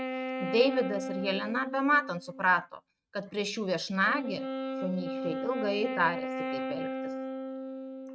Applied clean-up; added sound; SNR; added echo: neural mask model RNNoise.